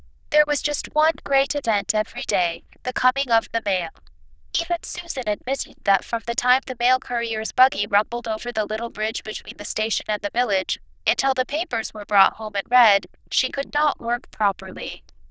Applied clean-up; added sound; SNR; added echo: neural diffusion model UNIVERSE++.